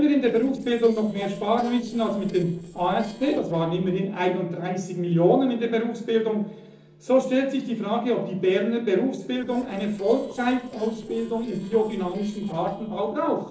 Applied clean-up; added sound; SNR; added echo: neural separator model SepFormer DNS4.